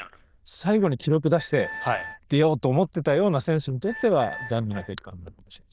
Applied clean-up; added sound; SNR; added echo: neural diffusion model UNIVERSE++.